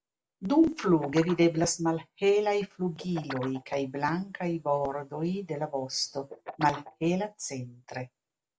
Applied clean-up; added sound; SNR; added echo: none; Guitar; 17 dB; none.